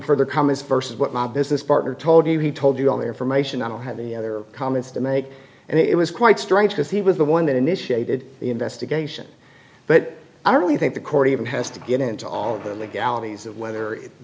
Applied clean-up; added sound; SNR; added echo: none; none; none; none.